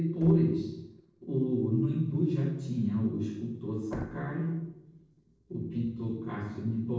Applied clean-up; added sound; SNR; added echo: neural separator model SepFormer DNS4.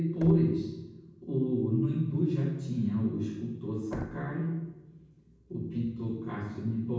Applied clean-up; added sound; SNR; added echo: none; Knock; 18 dB; reverberation time 1.2 s.